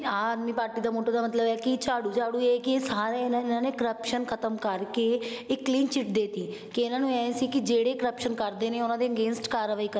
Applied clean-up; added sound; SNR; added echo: none; none; none; none.